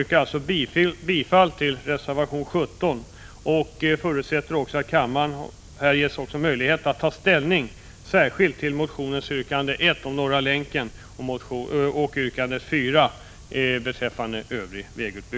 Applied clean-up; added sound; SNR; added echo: none; none; none; none.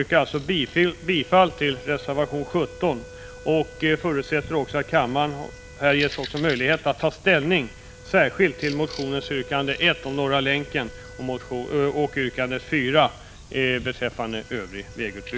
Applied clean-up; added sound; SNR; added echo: none; Bird vocalization, bird call, bird song + Wind instrument, woodwind instrument; 19 dB; none.